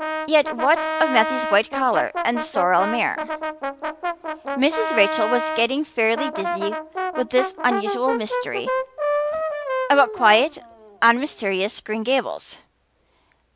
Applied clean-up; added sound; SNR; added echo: none; Brass instrument; 5 dB; none.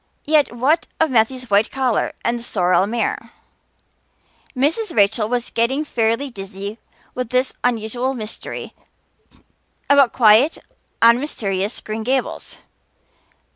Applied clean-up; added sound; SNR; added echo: none; none; none; none.